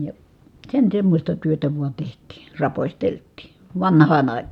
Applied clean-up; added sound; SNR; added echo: none; none; none; none.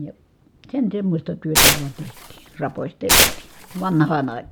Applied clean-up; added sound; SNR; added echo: none; Tearing; -5 dB; none.